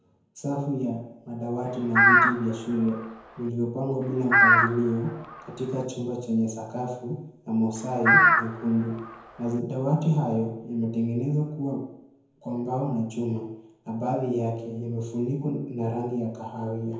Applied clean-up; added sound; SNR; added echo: none; Crow; -4 dB; reverberation time 0.9 s.